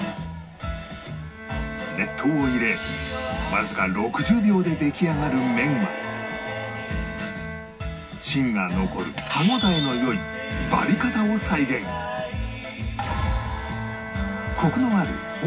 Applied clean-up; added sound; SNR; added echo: none; Bowed string instrument; 13 dB; reverberation time 0.4 s.